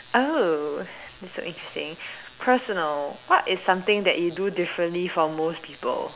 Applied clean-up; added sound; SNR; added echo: none; none; none; none.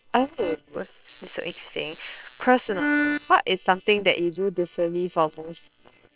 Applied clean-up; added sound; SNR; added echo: neural separator model SepFormer WHAM!.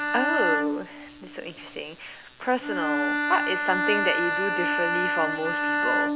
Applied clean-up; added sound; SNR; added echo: none; Bowed string instrument; -2 dB; none.